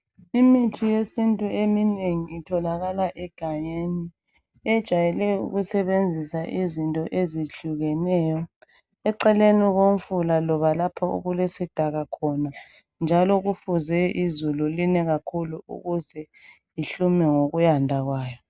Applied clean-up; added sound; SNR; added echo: none; none; none; none.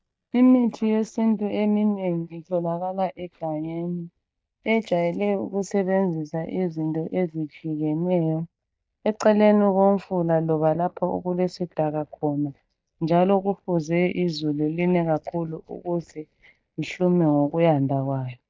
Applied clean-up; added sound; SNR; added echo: neural mask model DeepFilterNet 3.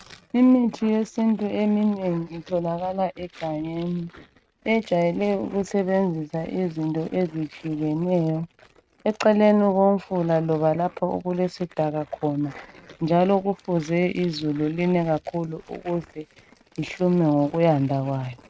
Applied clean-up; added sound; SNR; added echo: neural mask model RNNoise.